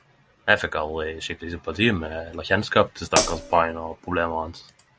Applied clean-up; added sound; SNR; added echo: none; Hi-hat; -1 dB; none.